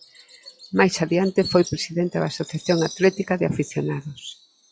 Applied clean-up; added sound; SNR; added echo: classical method log-MMSE.